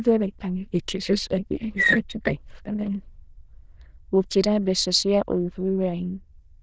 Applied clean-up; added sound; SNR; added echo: neural diffusion model UNIVERSE++.